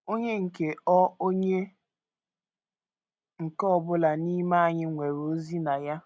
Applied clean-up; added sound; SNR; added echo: none; none; none; none.